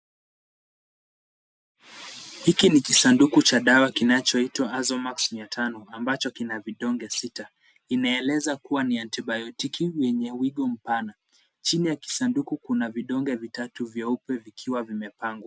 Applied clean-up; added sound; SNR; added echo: none; none; none; none.